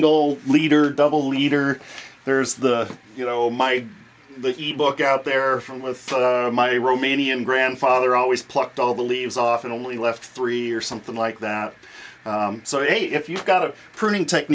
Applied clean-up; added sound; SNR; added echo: none; none; none; none.